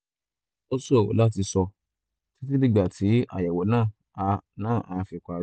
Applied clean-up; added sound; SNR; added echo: none; none; none; none.